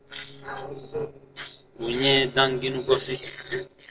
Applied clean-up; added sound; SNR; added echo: neural separator model SepFormer DNS4.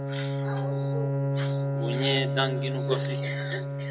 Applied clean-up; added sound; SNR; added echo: none; Bowed string instrument; -5 dB; reverberation time 1.2 s.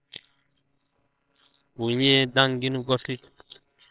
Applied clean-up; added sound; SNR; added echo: neural separator model SepFormer WHAMR!.